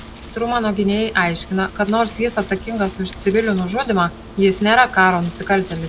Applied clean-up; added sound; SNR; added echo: none; Wind; 16 dB; none.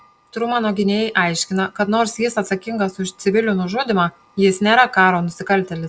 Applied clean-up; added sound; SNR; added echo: none; none; none; none.